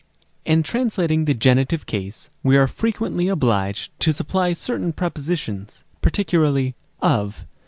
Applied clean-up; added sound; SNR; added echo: none; none; none; none.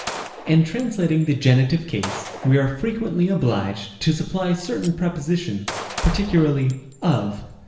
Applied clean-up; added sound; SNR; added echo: none; Gunshot, gunfire; 15 dB; reverberation time 0.8 s.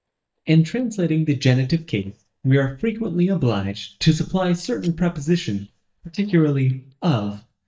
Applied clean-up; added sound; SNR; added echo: neural mask model DeepFilterNet 3.